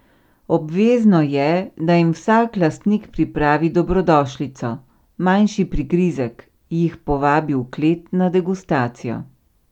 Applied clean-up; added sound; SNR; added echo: none; none; none; none.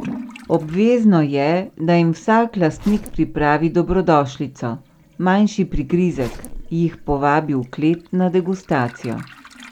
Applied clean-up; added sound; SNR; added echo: none; Toilet flush / Liquid + Zipper (clothing); 19 dB; none.